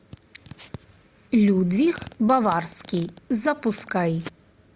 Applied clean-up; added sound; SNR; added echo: none; none; none; none.